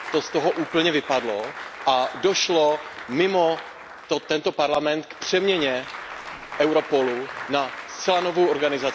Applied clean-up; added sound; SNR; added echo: none; Applause; 13 dB; none.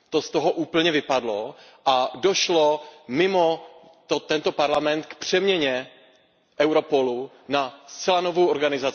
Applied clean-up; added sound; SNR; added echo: none; none; none; none.